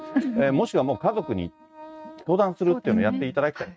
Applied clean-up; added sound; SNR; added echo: neural mask model RNNoise.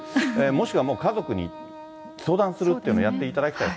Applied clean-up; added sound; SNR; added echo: none; Wind instrument, woodwind instrument; 16 dB; none.